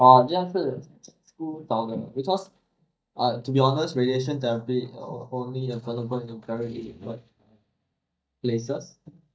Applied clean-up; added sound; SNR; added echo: neural mask model DeepFilterNet 3.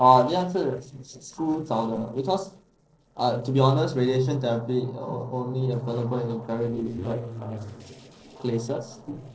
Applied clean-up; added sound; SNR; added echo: neural separator model SepFormer DNS4.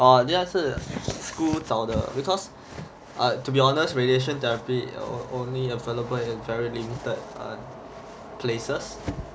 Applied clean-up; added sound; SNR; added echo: none; none; none; none.